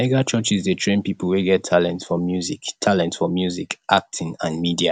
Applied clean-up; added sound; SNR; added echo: none; none; none; none.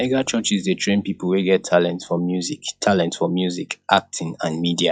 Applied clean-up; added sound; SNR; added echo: classical method log-MMSE.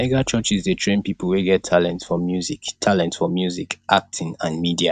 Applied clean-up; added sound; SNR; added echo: neural mask model RNNoise.